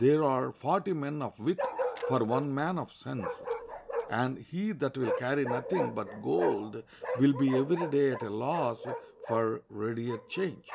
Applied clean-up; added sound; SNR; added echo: none; Bark; 8 dB; none.